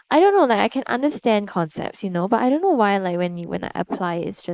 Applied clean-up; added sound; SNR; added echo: neural mask model Resemble Enhance denoiser.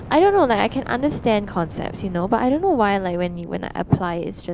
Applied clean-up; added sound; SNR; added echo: none; Fire; 16 dB; none.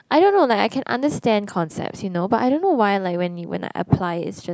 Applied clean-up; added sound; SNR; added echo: none; none; none; none.